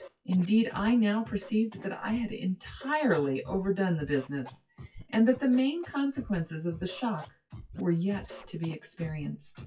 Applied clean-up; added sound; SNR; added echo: classical method WPE with log-MMSE.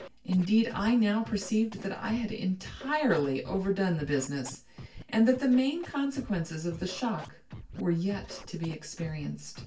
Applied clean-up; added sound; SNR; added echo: none; Scratching (performance technique); 17 dB; reverberation time 0.3 s.